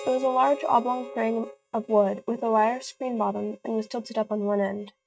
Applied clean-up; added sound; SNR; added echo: neural mask model RNNoise.